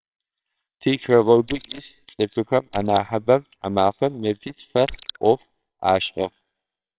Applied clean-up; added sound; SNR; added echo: neural separator model SepFormer WHAMR!.